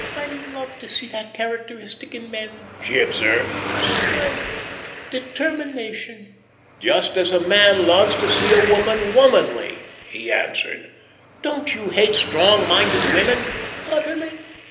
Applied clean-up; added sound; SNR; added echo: none; Car passing by / Traffic noise, roadway noise / Engine; 7 dB; reverberation time 0.8 s.